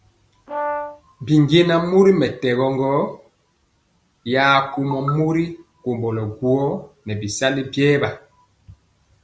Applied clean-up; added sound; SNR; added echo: none; Brass instrument; 8 dB; none.